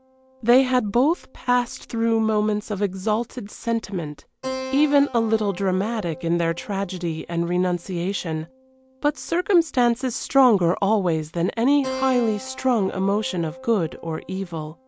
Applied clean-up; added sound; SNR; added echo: none; Keyboard (musical); 17 dB; none.